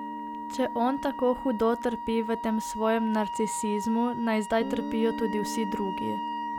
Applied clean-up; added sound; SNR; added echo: none; Guitar + Wind instrument, woodwind instrument; 6 dB; none.